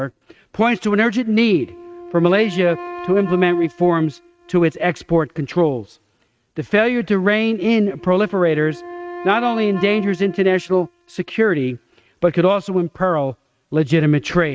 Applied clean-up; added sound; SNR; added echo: neural mask model RNNoise.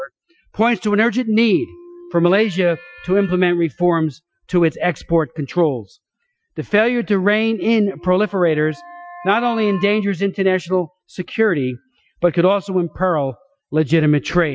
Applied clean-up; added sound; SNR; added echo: classical method Wiener filter.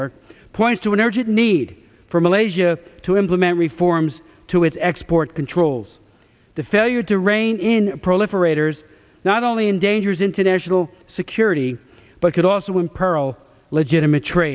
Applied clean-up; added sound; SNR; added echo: none; none; none; none.